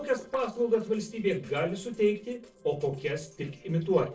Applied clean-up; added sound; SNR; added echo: neural separator model SepFormer DNS4.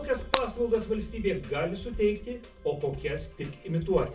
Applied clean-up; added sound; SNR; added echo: none; Shatter; 7 dB; reverberation time 0.3 s.